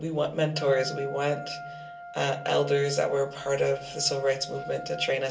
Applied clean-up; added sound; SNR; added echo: none; Wind instrument, woodwind instrument; 13 dB; reverberation time 0.2 s.